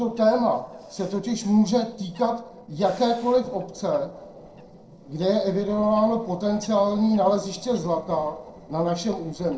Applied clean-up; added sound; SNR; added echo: neural separator model SepFormer DNS4.